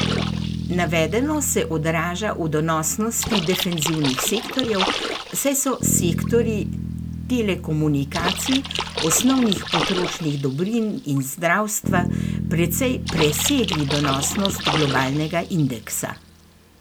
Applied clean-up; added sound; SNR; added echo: none; Bass guitar + Splash, splatter; 4 dB; none.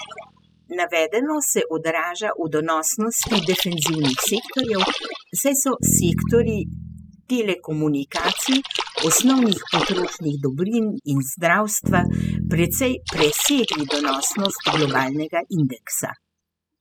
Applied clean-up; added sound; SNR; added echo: classical method spectral subtraction.